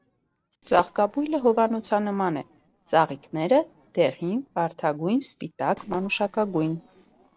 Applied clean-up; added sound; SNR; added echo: neural separator model SepFormer DNS4.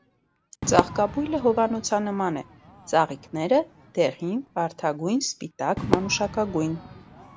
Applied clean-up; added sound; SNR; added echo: none; Crowd / Fireworks; 9 dB; none.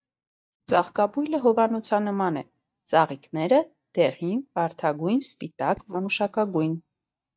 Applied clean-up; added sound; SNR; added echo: neural mask model DeepFilterNet 3.